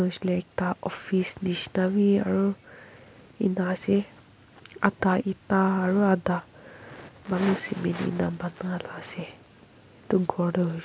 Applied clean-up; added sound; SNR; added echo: none; none; none; none.